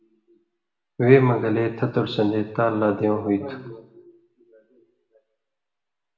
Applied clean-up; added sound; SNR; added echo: none; none; none; reverberation time 0.8 s.